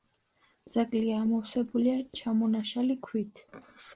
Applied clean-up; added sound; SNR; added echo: neural separator model SepFormer DNS4.